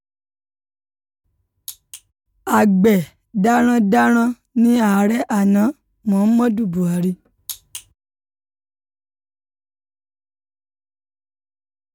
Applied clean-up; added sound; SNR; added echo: none; none; none; none.